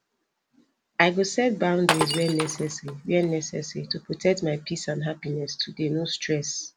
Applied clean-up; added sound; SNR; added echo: none; Glass; 5 dB; none.